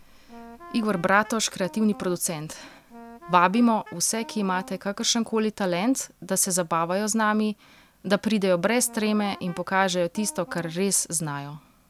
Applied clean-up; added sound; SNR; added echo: none; Wind instrument, woodwind instrument; 20 dB; none.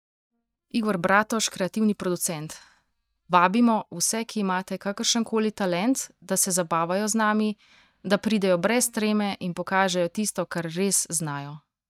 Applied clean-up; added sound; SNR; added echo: neural mask model DeepFilterNet 3.